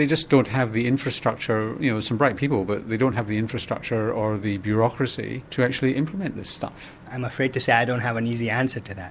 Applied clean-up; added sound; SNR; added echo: none; none; none; none.